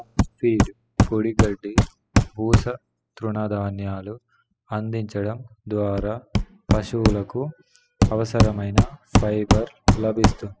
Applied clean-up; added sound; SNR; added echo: classical method spectral subtraction.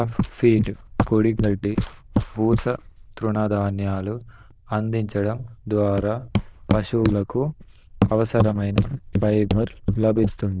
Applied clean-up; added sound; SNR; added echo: neural diffusion model UNIVERSE++.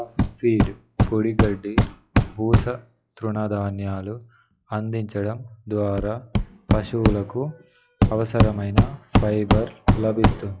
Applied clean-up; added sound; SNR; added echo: classical method log-MMSE.